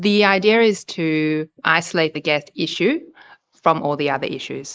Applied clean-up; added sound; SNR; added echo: neural mask model Resemble Enhance denoiser.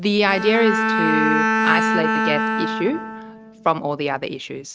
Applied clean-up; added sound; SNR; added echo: neural mask model RNNoise.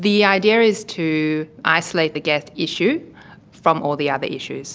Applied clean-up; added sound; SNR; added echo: none; none; none; none.